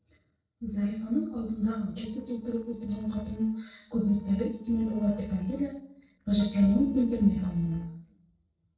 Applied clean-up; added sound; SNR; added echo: neural separator model SepFormer DNS4.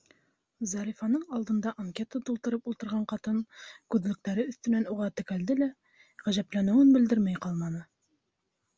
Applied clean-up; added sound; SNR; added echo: none; none; none; none.